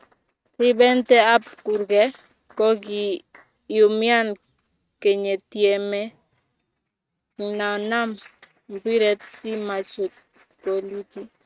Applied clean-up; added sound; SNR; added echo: neural mask model RNNoise.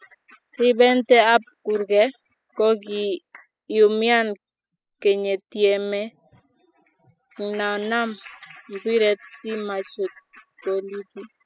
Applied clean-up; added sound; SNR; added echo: classical method spectral subtraction.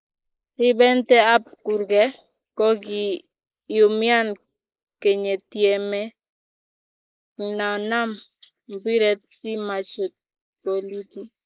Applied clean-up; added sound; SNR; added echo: neural mask model Resemble Enhance denoiser.